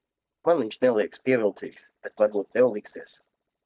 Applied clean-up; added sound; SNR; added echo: neural mask model DeepFilterNet 3.